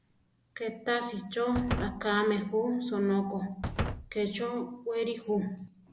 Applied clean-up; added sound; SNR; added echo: none; Slam; 8 dB; none.